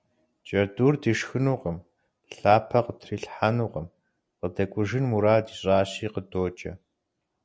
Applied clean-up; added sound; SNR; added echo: none; none; none; none.